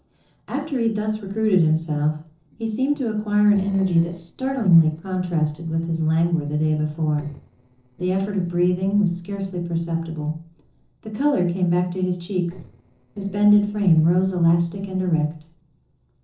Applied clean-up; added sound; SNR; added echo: neural separator model SepFormer DNS4.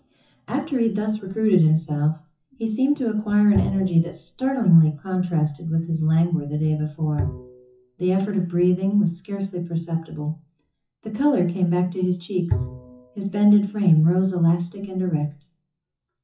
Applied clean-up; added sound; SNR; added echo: classical method WPE with log-MMSE.